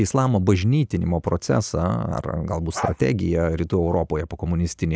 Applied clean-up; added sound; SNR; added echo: neural mask model Resemble Enhance denoiser.